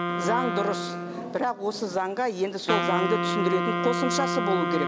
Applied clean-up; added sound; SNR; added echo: none; Wind instrument, woodwind instrument; 1 dB; none.